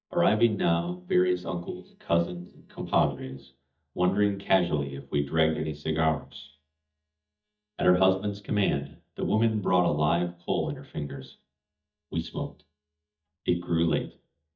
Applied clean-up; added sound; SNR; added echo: neural mask model DeepFilterNet 3.